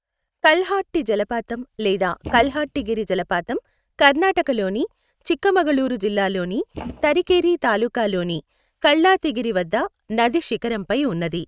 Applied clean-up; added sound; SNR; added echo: neural mask model RNNoise.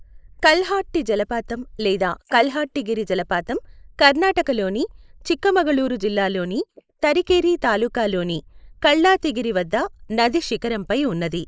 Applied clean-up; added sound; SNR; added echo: neural mask model Resemble Enhance denoiser.